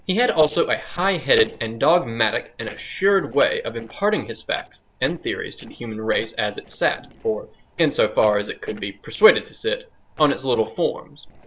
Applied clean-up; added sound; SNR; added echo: neural separator model SepFormer DNS4.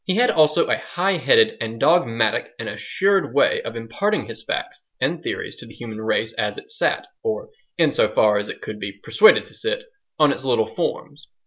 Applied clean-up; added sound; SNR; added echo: none; none; none; none.